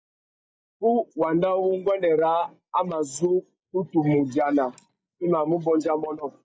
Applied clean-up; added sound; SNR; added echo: neural mask model DeepFilterNet 3.